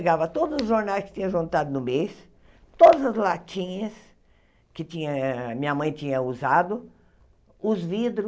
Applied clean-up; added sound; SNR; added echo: none; none; none; none.